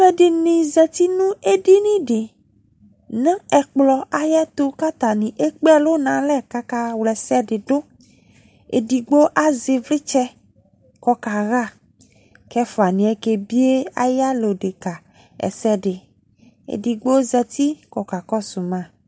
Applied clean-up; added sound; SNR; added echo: none; none; none; none.